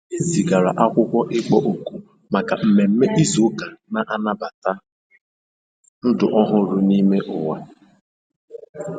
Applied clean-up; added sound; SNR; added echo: none; none; none; none.